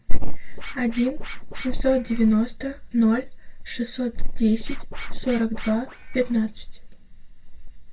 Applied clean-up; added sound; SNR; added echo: neural separator model SepFormer DNS4.